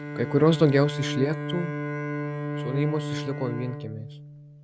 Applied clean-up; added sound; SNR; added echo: none; Bowed string instrument; 5 dB; none.